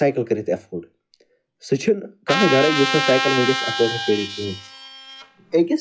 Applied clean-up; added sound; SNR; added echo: classical method log-MMSE.